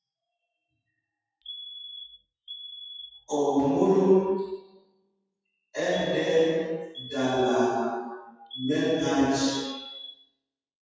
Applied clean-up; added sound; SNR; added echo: classical method WPE with log-MMSE.